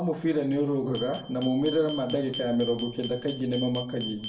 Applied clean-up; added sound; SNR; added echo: none; Glass; 13 dB; reverberation time 0.6 s.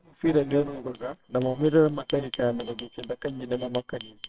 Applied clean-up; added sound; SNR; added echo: neural separator model SepFormer WHAMR!.